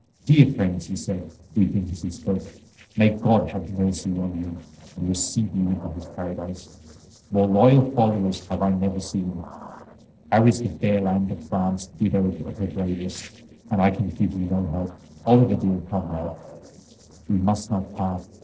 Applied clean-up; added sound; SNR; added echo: neural separator model SepFormer DNS4.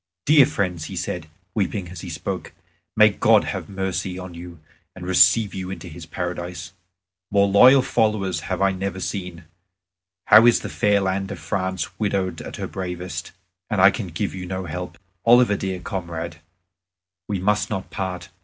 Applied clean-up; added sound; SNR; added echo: none; none; none; none.